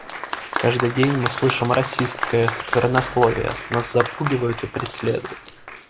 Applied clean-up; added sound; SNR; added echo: none; Applause; 6 dB; none.